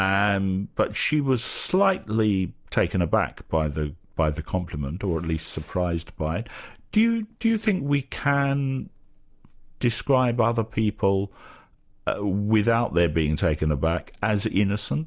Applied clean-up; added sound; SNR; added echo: none; none; none; none.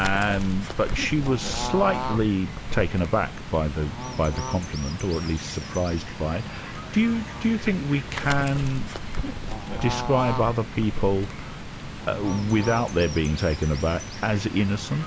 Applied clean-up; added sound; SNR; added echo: none; Bird / Fowl; 6 dB; none.